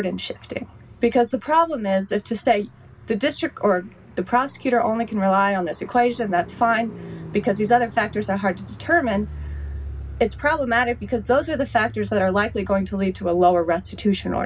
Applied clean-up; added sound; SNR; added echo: none; Car; 16 dB; reverberation time 0.4 s.